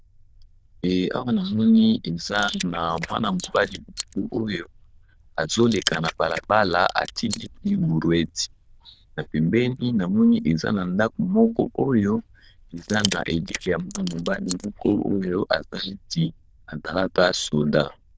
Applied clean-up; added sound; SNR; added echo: neural diffusion model UNIVERSE++.